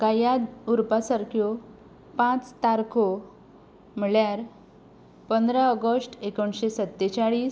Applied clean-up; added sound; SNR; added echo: none; none; none; none.